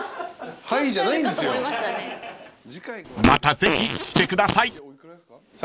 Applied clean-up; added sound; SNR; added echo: none; Fart; 0 dB; none.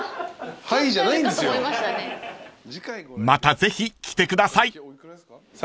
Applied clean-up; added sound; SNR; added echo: none; none; none; none.